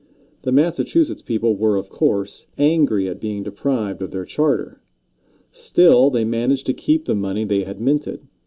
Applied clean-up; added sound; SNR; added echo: none; none; none; none.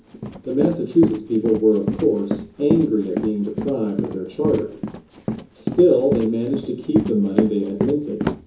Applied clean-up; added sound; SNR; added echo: none; Run; 6 dB; reverberation time 0.6 s.